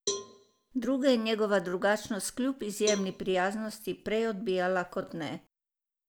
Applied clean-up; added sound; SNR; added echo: none; Cowbell; 12 dB; none.